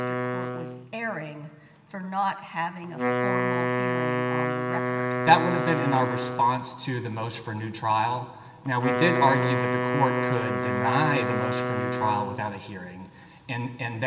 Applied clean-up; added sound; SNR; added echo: none; Wind instrument, woodwind instrument; 1 dB; reverberation time 1.6 s.